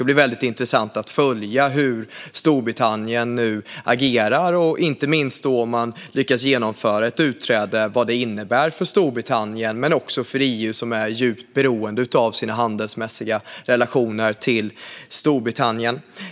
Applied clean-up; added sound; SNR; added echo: none; none; none; none.